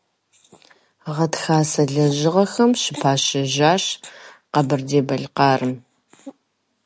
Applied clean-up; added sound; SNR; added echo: none; none; none; none.